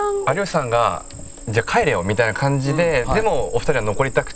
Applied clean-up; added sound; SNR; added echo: none; Cricket; 10 dB; none.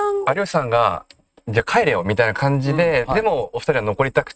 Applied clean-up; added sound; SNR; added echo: neural mask model RNNoise.